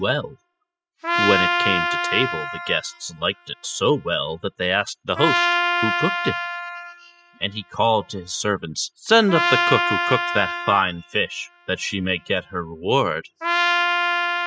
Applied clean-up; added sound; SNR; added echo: classical method spectral subtraction.